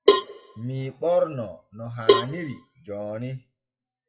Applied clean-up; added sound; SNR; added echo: classical method WPE with log-MMSE.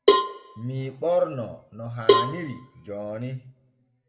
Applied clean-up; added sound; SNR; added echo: none; Cowbell; -4 dB; reverberation time 0.4 s.